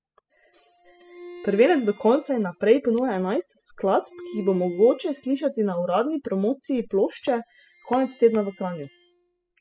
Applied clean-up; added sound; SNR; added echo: classical method spectral subtraction.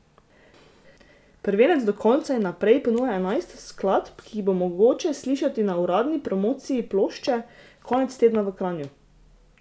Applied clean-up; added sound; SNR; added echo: none; none; none; none.